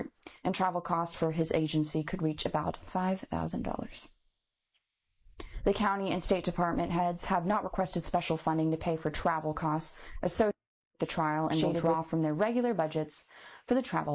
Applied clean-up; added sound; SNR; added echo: neural mask model Resemble Enhance denoiser.